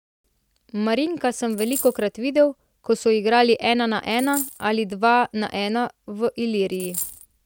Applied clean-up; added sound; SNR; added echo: none; Coin (dropping); 11 dB; none.